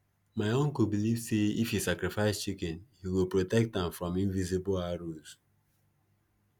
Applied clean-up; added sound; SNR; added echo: none; none; none; none.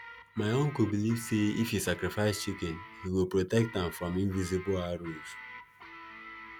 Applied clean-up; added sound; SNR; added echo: none; Guitar; 16 dB; none.